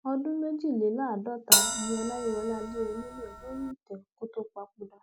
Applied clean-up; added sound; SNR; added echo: none; Bell; -4 dB; none.